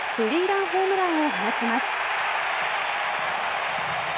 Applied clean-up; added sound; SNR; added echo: none; none; none; none.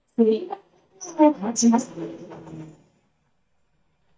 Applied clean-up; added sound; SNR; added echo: neural mask model DeepFilterNet 3.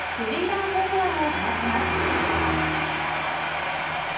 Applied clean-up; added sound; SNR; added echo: none; Car passing by; 5 dB; reverberation time 0.6 s.